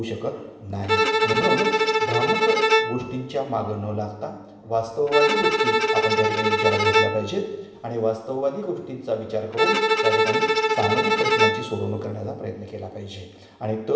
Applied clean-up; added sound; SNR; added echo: none; Bowed string instrument; -5 dB; reverberation time 1.2 s.